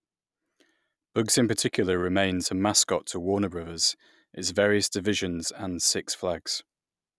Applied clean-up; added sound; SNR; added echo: none; none; none; none.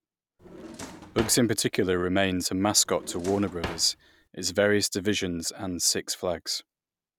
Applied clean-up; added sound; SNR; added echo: none; Drawer open or close; 13 dB; none.